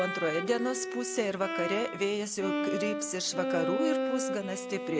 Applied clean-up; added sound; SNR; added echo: none; Bowed string instrument; 2 dB; none.